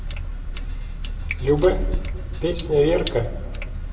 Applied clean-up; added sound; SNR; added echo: none; Sink (filling or washing); 3 dB; reverberation time 1.3 s.